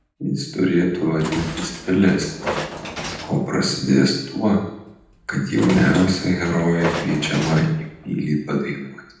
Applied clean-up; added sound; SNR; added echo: none; Train; 11 dB; reverberation time 0.8 s.